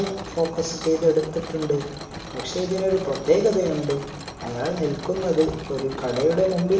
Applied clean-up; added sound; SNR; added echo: none; Mechanisms; 13 dB; reverberation time 0.8 s.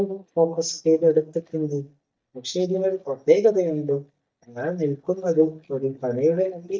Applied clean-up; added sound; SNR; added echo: neural mask model DeepFilterNet 3.